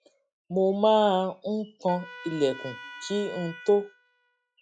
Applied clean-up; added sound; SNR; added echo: classical method log-MMSE.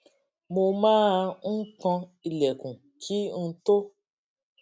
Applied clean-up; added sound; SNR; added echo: none; none; none; none.